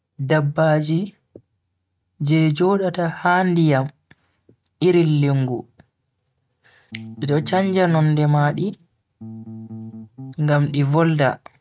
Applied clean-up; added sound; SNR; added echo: neural mask model RNNoise.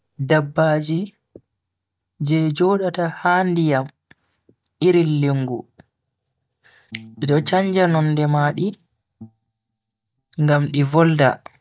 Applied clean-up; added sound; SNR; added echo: neural mask model DeepFilterNet 3.